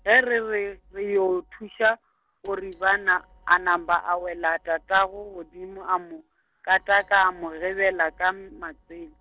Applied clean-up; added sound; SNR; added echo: neural separator model SepFormer DNS4.